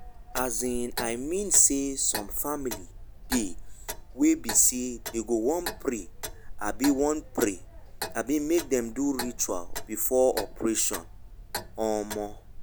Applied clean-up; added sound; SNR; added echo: none; Clock; 10 dB; none.